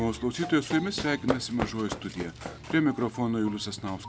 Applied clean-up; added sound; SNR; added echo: none; Run; 9 dB; none.